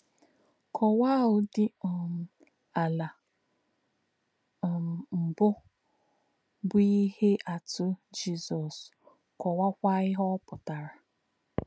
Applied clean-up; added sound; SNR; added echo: none; none; none; none.